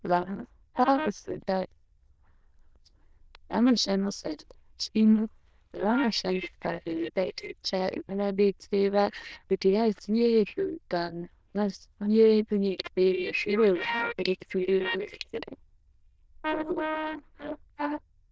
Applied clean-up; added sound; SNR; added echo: neural diffusion model UNIVERSE++.